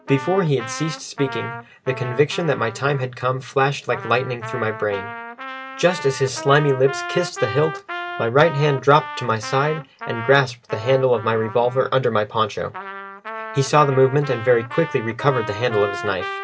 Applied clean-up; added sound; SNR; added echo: none; Trumpet; 12 dB; none.